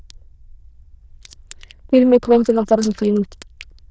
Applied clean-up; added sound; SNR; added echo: neural diffusion model UNIVERSE++.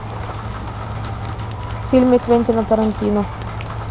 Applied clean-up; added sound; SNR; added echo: none; Rain; 7 dB; none.